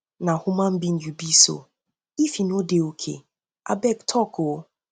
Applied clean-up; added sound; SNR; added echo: none; none; none; none.